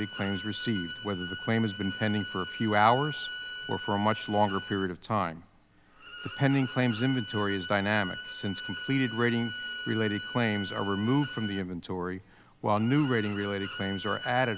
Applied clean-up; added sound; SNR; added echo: none; Bowed string instrument; 11 dB; none.